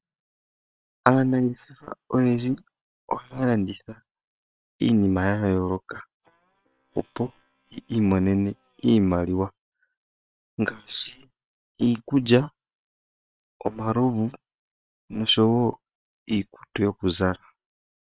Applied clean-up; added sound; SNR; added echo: neural separator model SepFormer WHAM!.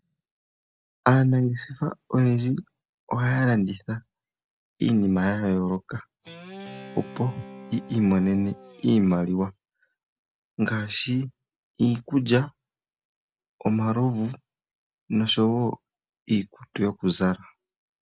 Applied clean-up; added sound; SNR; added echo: none; Guitar; 17 dB; none.